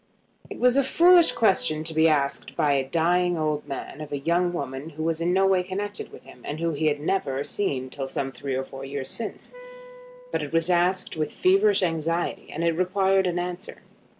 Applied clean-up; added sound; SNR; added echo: none; Wind instrument, woodwind instrument; 19 dB; none.